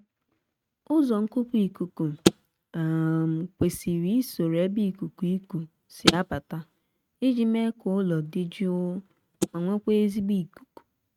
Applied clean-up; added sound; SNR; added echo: neural mask model RNNoise.